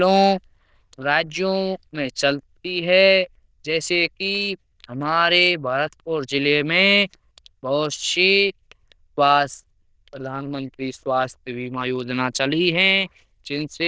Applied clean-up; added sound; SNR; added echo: neural diffusion model UNIVERSE++.